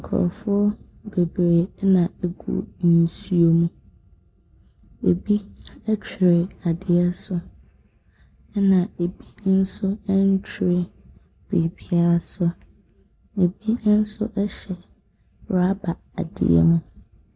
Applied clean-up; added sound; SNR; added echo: none; none; none; none.